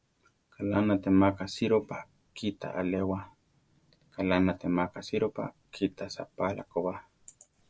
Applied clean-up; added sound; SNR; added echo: none; none; none; none.